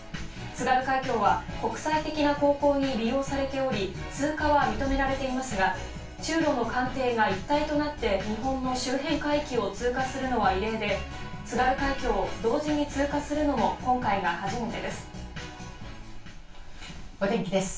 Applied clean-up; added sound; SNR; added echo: none; none; none; reverberation time 0.2 s.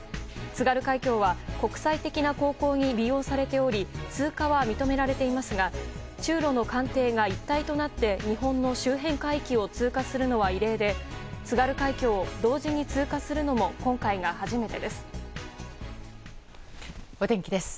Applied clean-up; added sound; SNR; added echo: none; none; none; none.